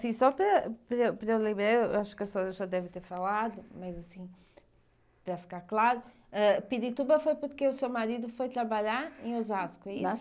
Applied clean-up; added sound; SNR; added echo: none; none; none; none.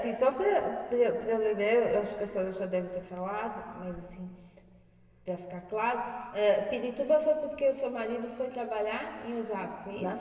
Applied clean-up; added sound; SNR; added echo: none; none; none; reverberation time 2.3 s.